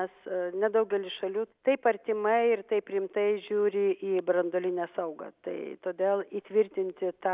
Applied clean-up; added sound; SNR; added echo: none; none; none; none.